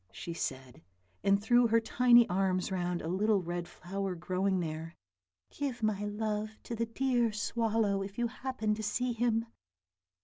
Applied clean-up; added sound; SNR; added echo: none; none; none; none.